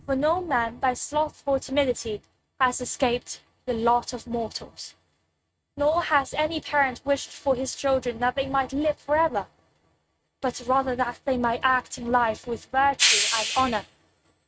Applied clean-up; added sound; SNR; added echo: neural mask model RNNoise.